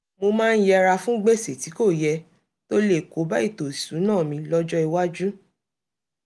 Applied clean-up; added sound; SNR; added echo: none; none; none; none.